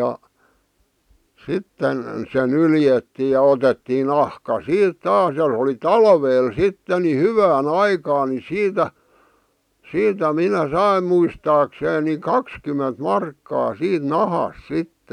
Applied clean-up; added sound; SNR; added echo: none; none; none; none.